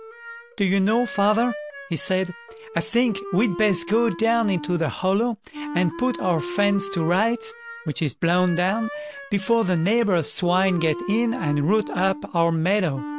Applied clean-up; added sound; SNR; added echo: none; Wind instrument, woodwind instrument; 13 dB; none.